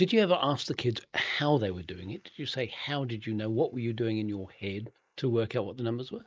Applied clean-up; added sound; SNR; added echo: neural mask model Resemble Enhance denoiser.